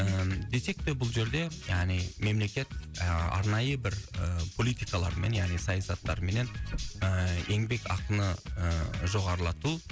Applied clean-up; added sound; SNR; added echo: none; Car; 10 dB; none.